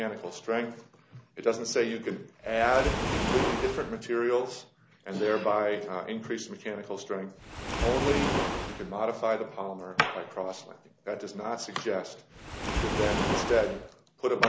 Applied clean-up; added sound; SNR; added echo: none; Waves, surf; 4 dB; none.